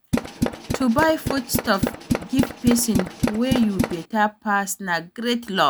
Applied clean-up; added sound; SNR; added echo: none; Tools; 2 dB; none.